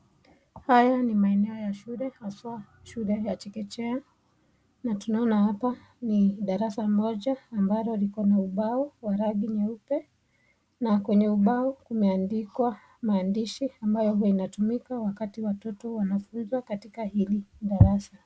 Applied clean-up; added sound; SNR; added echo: none; none; none; none.